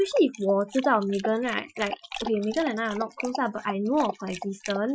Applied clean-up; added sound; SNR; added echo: classical method Wiener filter.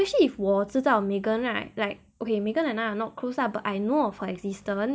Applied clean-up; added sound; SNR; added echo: none; none; none; none.